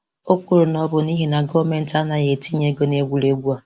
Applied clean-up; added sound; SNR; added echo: none; none; none; none.